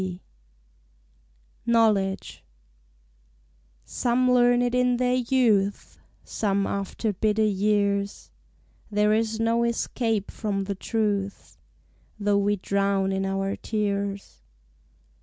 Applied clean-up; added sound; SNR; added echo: none; none; none; none.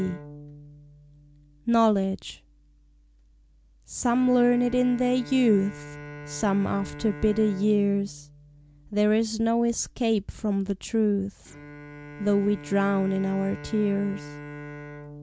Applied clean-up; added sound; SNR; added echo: none; Bowed string instrument; 17 dB; none.